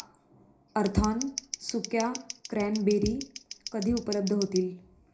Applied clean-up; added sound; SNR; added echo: none; Scissors; 13 dB; reverberation time 0.4 s.